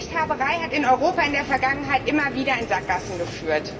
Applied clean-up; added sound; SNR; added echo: none; Vehicle; 10 dB; reverberation time 1.3 s.